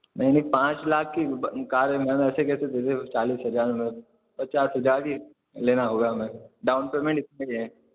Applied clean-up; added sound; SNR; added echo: none; none; none; none.